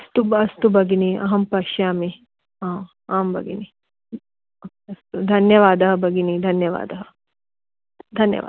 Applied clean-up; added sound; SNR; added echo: none; none; none; none.